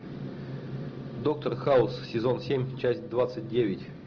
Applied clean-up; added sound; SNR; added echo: none; none; none; none.